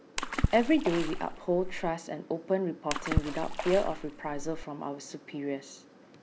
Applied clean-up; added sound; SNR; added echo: none; Water / Splash, splatter; 2 dB; none.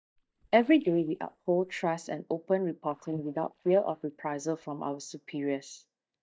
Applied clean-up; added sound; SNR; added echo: neural mask model DeepFilterNet 3.